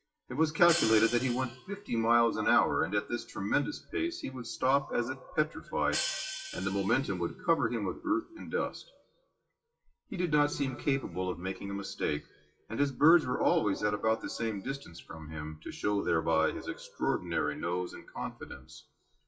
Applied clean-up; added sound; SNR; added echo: classical method WPE with log-MMSE.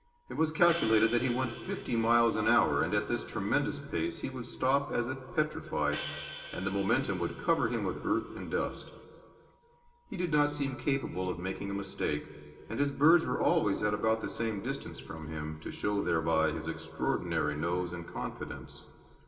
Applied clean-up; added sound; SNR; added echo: none; Hi-hat; 11 dB; reverberation time 2.2 s.